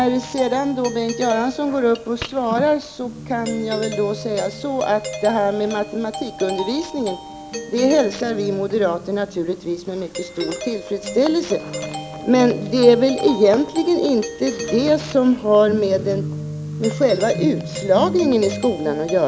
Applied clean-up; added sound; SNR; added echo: none; Guitar + Doorbell; 11 dB; none.